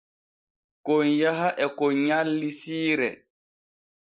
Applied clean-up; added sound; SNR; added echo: neural mask model Resemble Enhance denoiser.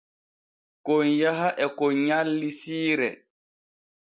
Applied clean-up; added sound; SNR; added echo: none; none; none; none.